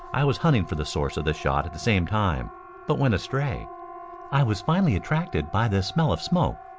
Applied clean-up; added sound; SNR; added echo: none; Siren; 17 dB; none.